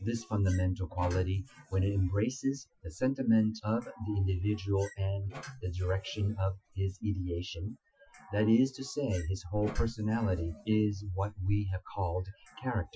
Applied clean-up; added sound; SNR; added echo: classical method Wiener filter.